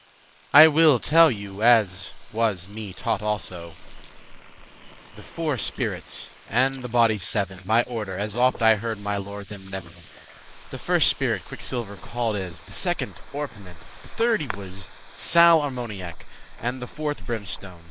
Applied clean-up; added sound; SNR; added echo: neural mask model Resemble Enhance denoiser.